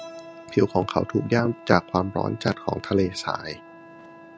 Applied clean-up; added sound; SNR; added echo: none; Keyboard (musical) + Wind instrument, woodwind instrument; 19 dB; none.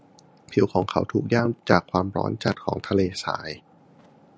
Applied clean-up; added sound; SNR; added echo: none; none; none; none.